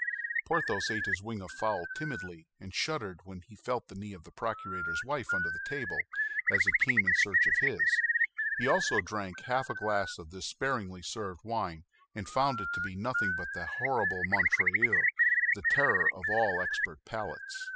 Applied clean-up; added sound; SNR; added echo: classical method spectral subtraction.